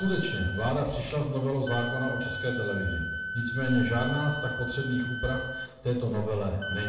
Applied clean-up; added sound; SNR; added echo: none; Wind instrument, woodwind instrument; 7 dB; reverberation time 0.8 s.